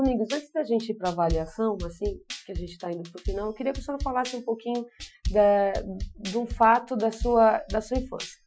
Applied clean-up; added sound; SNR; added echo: classical method Wiener filter.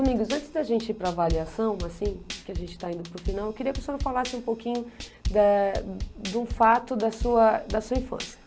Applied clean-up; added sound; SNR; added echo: none; Drum kit; 9 dB; none.